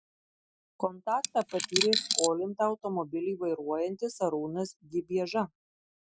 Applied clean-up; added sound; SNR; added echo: classical method Wiener filter.